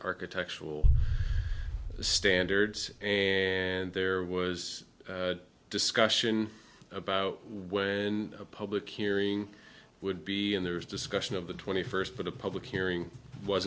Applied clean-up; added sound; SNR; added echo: none; Boom; -1 dB; none.